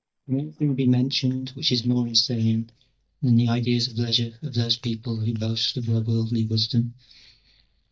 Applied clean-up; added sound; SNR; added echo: neural mask model DeepFilterNet 3.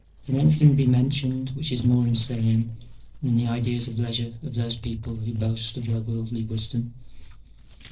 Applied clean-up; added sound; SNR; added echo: neural separator model SepFormer DNS4.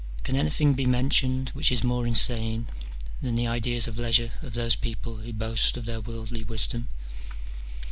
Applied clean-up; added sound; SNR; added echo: none; none; none; none.